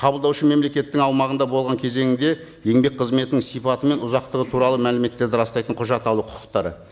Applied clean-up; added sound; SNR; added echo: none; none; none; none.